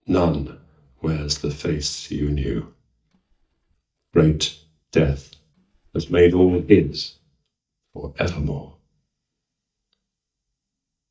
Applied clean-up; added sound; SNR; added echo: neural mask model DeepFilterNet 3.